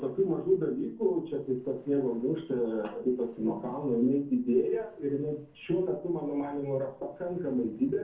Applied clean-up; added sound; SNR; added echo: neural separator model SepFormer DNS4.